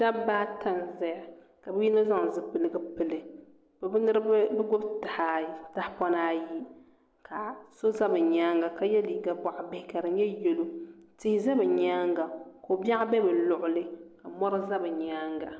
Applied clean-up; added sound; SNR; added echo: none; none; none; none.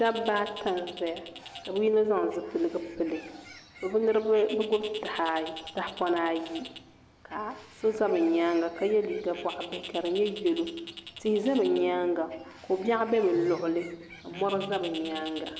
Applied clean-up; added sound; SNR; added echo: none; Bird + Electric guitar; 16 dB; none.